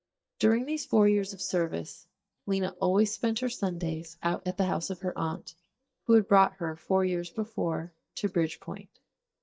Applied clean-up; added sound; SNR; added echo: neural mask model DeepFilterNet 3.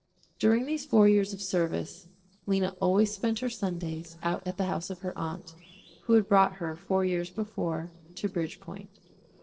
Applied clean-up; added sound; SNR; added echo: neural separator model SepFormer DNS4.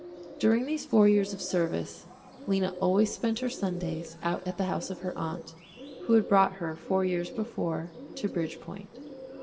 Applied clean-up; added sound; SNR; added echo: none; Bird; 15 dB; reverberation time 1.7 s.